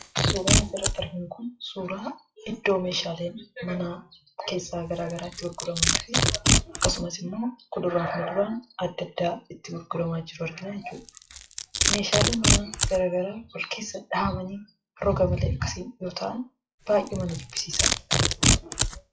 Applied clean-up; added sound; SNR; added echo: classical method WPE with log-MMSE.